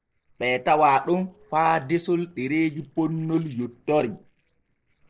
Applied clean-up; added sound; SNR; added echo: neural separator model SepFormer DNS4.